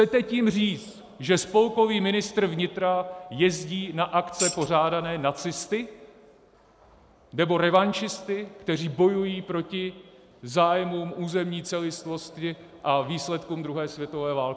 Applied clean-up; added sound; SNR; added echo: none; Tambourine; 7 dB; none.